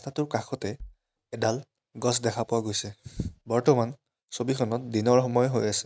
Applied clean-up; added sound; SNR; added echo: neural mask model RNNoise.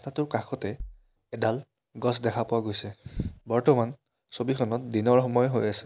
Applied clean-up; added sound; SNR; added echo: none; Bass drum; 15 dB; none.